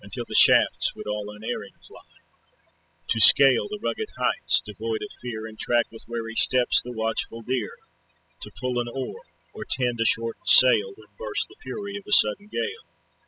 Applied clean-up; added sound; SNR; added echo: classical method spectral subtraction.